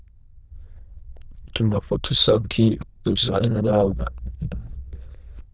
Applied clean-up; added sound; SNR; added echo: neural diffusion model UNIVERSE++.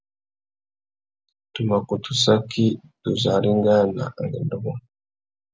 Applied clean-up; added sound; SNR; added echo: none; none; none; none.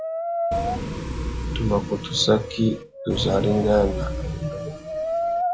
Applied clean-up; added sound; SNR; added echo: classical method log-MMSE.